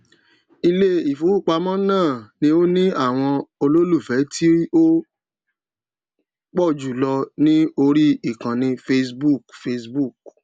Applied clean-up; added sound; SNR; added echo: none; none; none; none.